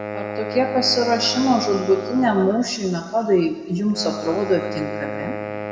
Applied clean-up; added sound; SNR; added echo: none; Wind instrument, woodwind instrument; 9 dB; reverberation time 1.7 s.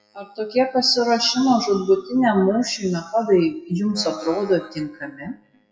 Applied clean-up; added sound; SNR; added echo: classical method WPE with log-MMSE.